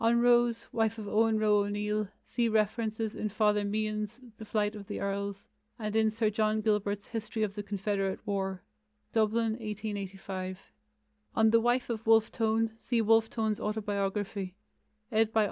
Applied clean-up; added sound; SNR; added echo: none; none; none; none.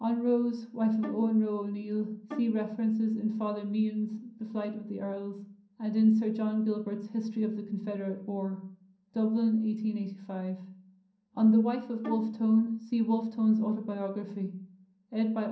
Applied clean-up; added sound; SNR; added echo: none; Bowed string instrument; 13 dB; reverberation time 0.6 s.